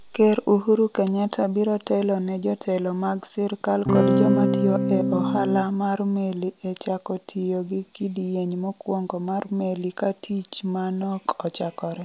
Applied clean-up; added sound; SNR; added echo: none; Electric guitar / Strum; -3 dB; none.